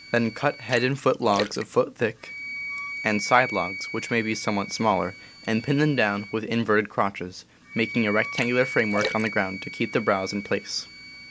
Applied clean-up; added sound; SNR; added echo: none; Splash, splatter + Wind instrument, woodwind instrument; 11 dB; none.